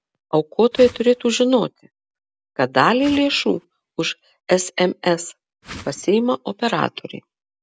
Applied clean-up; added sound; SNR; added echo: none; Whoosh, swoosh, swish; 18 dB; none.